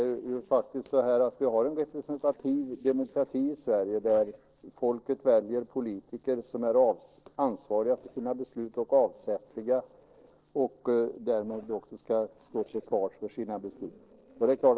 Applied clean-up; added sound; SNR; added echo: neural separator model SepFormer DNS4.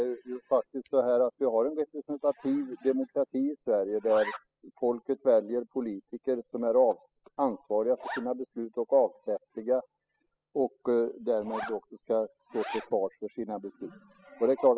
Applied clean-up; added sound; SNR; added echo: classical method spectral subtraction.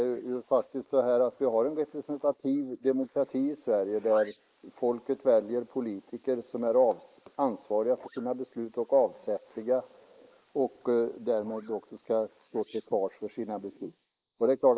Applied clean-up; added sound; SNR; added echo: neural mask model Resemble Enhance denoiser.